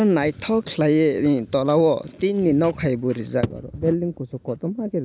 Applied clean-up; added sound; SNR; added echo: none; none; none; none.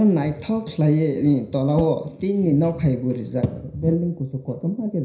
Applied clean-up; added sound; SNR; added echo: none; Whoosh, swoosh, swish; 17 dB; reverberation time 0.5 s.